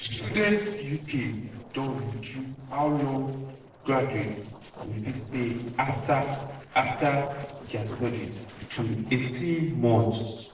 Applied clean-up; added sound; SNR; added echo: neural separator model SepFormer DNS4.